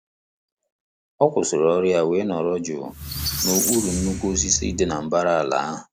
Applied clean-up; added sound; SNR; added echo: none; Squeak; 5 dB; none.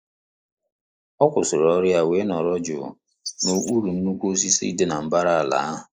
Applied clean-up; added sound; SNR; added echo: neural mask model Resemble Enhance denoiser.